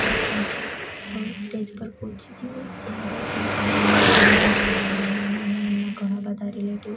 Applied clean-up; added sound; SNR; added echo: none; Car passing by / Traffic noise, roadway noise / Engine; -3 dB; reverberation time 0.4 s.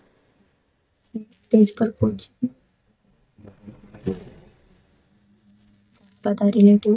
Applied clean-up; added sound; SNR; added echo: neural mask model DeepFilterNet 3.